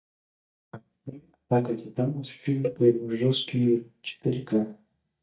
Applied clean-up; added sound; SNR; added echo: neural mask model DeepFilterNet 3.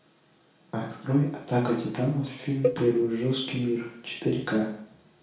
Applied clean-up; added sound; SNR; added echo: none; Cowbell; 6 dB; reverberation time 0.5 s.